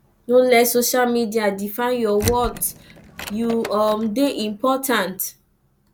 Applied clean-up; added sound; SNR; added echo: none; Door; 13 dB; none.